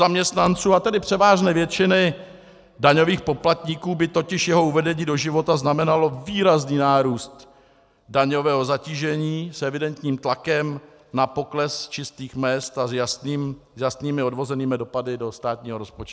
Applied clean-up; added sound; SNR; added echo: none; none; none; none.